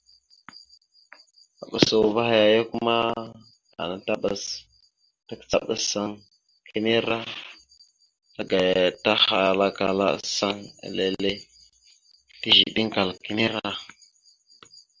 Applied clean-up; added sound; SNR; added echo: none; none; none; none.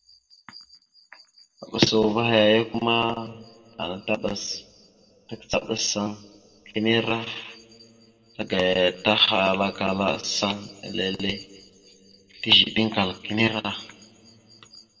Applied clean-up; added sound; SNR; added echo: none; none; none; reverberation time 1.7 s.